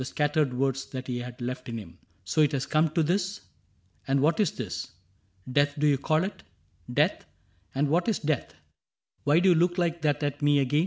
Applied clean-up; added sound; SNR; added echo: none; none; none; none.